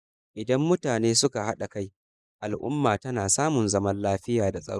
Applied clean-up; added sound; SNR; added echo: neural mask model Resemble Enhance denoiser.